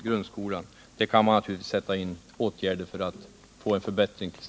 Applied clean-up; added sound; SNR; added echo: none; none; none; none.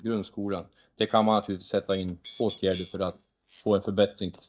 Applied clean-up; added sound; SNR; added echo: neural mask model DeepFilterNet 3.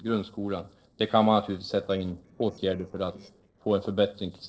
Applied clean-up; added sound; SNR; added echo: neural separator model SepFormer DNS4.